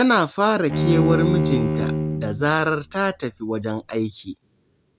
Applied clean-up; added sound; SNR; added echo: none; Bowed string instrument; 1 dB; none.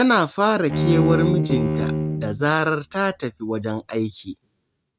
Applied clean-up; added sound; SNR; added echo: neural mask model RNNoise.